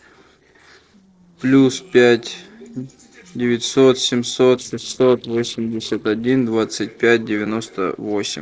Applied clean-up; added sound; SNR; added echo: neural separator model SepFormer DNS4.